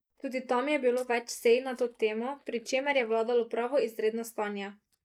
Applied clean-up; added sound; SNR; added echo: neural mask model DeepFilterNet 3.